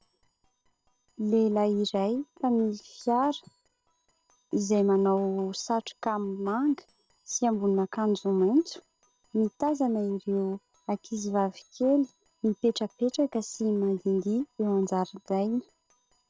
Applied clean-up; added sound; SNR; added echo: neural separator model SepFormer DNS4.